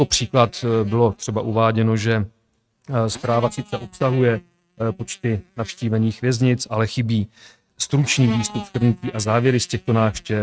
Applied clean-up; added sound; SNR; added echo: neural mask model RNNoise.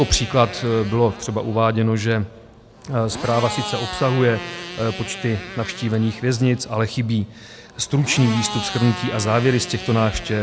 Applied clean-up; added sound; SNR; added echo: none; Motorcycle; 12 dB; none.